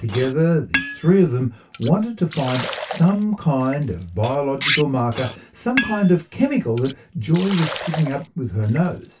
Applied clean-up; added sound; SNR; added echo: none; Liquid; 9 dB; reverberation time 0.2 s.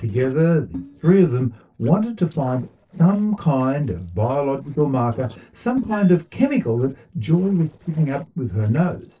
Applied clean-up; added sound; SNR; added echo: neural separator model SepFormer DNS4.